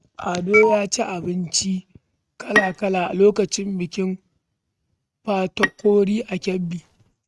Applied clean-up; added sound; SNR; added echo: neural mask model RNNoise.